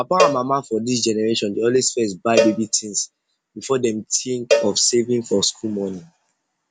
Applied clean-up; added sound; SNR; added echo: none; Cowbell; 5 dB; none.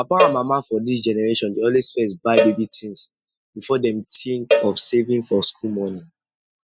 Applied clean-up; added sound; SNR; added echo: classical method spectral subtraction.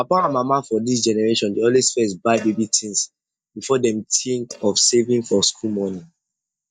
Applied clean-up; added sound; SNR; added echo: neural mask model DeepFilterNet 3.